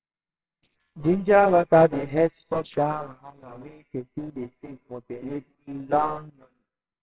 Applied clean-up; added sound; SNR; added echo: neural separator model SepFormer WHAMR!.